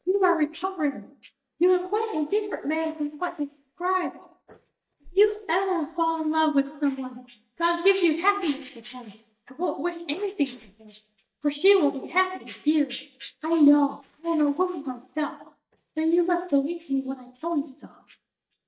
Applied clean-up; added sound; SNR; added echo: neural mask model DeepFilterNet 3.